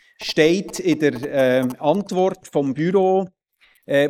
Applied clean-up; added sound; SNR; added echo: neural mask model Resemble Enhance denoiser.